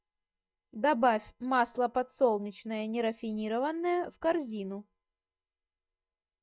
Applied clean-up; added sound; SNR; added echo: neural mask model DeepFilterNet 3.